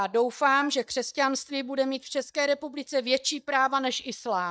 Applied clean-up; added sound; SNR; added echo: neural mask model DeepFilterNet 3.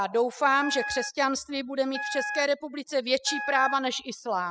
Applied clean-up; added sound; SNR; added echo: classical method spectral subtraction.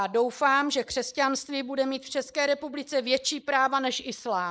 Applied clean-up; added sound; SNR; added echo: neural mask model Resemble Enhance denoiser.